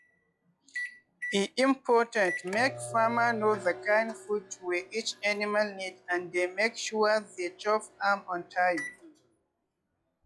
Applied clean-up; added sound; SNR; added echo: classical method log-MMSE.